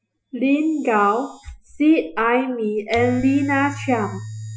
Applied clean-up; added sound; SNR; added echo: classical method Wiener filter.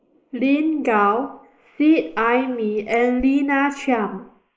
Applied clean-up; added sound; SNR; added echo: neural mask model Resemble Enhance denoiser.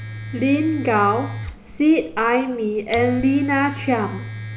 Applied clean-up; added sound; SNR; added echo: none; Domestic sounds, home sounds; 11 dB; none.